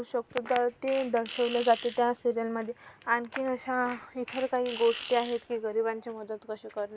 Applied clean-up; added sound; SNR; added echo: none; Fart; 14 dB; none.